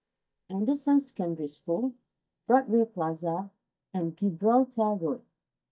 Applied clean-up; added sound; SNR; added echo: neural mask model DeepFilterNet 3.